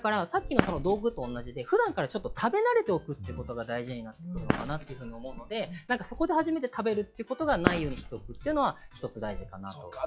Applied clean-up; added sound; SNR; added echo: classical method log-MMSE.